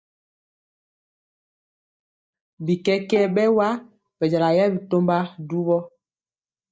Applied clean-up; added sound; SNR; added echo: neural mask model DeepFilterNet 3.